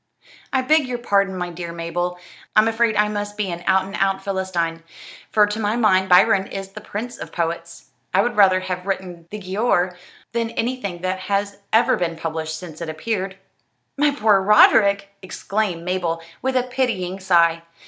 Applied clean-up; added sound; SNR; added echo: none; none; none; none.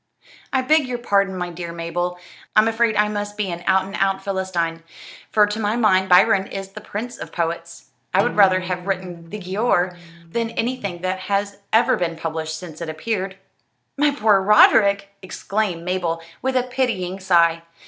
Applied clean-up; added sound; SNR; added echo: none; Acoustic guitar; 15 dB; none.